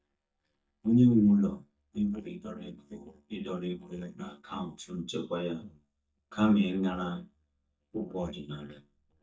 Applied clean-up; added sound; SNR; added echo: neural mask model DeepFilterNet 3.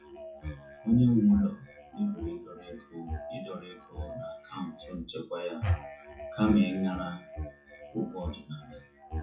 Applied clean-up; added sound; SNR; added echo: classical method WPE with log-MMSE.